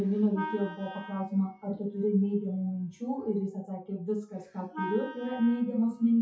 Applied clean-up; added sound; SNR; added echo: classical method WPE with log-MMSE.